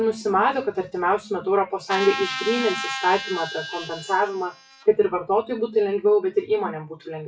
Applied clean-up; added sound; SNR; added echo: classical method WPE with log-MMSE.